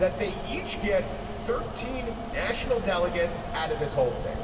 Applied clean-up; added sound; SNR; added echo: none; Mechanical fan; 5 dB; reverberation time 2.7 s.